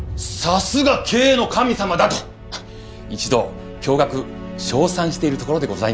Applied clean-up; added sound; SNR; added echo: none; none; none; none.